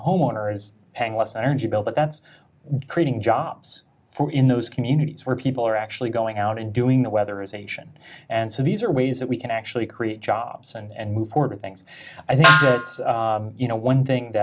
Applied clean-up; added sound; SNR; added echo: none; Snare drum; -2 dB; none.